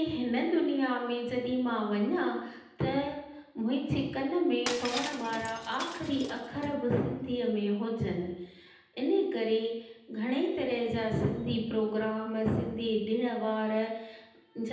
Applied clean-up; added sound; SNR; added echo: none; Shatter; 11 dB; reverberation time 0.9 s.